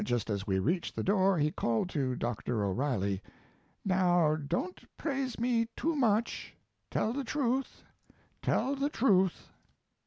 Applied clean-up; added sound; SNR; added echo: none; none; none; none.